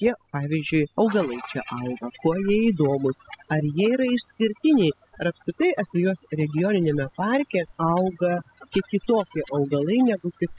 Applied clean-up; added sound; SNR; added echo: classical method spectral subtraction.